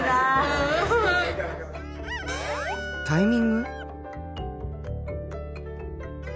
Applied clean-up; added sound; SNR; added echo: none; Chicken, rooster; 15 dB; none.